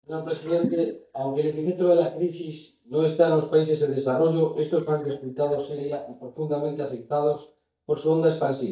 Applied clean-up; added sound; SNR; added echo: neural mask model DeepFilterNet 3.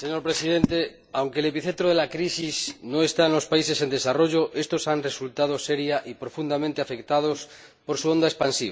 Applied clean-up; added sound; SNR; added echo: none; none; none; none.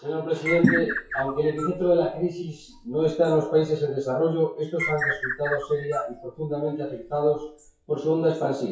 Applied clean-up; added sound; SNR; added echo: classical method WPE with log-MMSE.